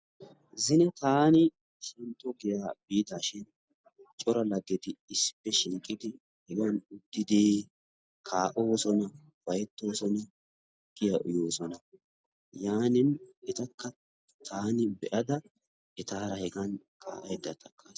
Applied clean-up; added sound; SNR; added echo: none; none; none; none.